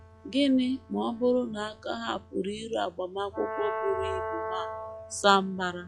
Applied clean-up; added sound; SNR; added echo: classical method log-MMSE.